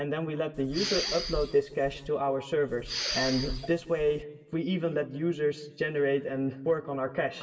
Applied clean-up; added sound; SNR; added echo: none; Respiratory sounds; 6 dB; reverberation time 1.9 s.